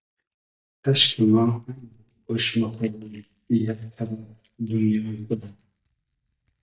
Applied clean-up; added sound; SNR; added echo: neural mask model DeepFilterNet 3.